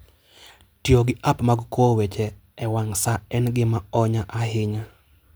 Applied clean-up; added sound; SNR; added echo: none; none; none; none.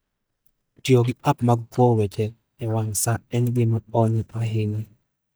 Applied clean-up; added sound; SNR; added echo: neural mask model DeepFilterNet 3.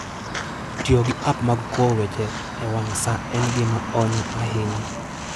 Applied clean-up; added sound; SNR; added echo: none; Walk, footsteps; 6 dB; none.